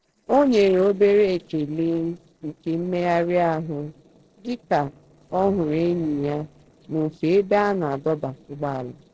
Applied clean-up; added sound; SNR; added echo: neural separator model SepFormer DNS4.